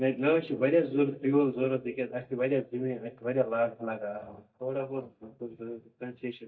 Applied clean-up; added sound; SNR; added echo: neural mask model DeepFilterNet 3.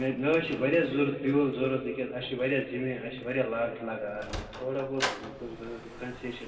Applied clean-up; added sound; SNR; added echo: none; Sliding door; 13 dB; reverberation time 2.4 s.